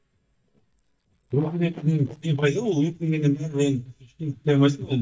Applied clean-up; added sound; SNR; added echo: neural mask model DeepFilterNet 3.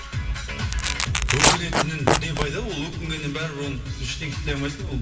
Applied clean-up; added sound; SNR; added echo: none; Tearing; -2 dB; reverberation time 2.7 s.